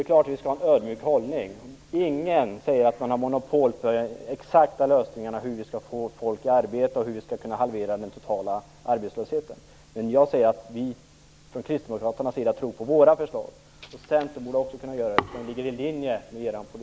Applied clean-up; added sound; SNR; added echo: none; none; none; none.